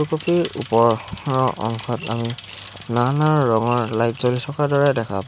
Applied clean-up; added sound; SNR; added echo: none; Coin (dropping) / Glass + Bicycle; 16 dB; none.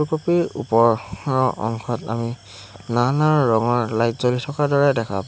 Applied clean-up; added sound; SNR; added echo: none; none; none; none.